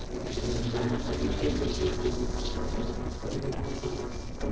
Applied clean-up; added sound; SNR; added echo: neural separator model SepFormer DNS4.